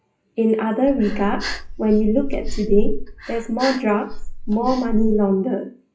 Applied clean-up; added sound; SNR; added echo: classical method WPE with log-MMSE.